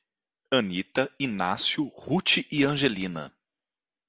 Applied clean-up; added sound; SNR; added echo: none; none; none; none.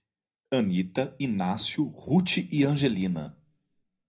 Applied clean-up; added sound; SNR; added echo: none; none; none; reverberation time 0.5 s.